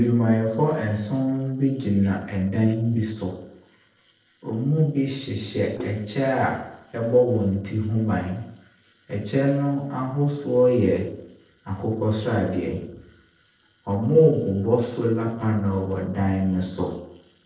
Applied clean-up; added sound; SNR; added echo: neural separator model SepFormer DNS4.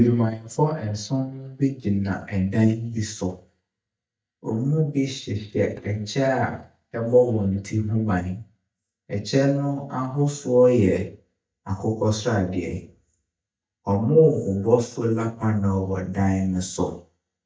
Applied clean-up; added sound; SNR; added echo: neural mask model DeepFilterNet 3.